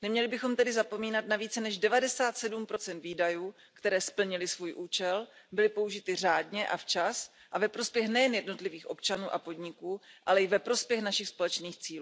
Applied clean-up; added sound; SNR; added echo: none; none; none; none.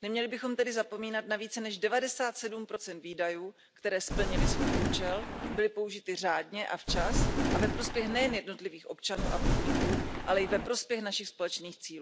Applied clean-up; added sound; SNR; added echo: none; Thunder; -4 dB; none.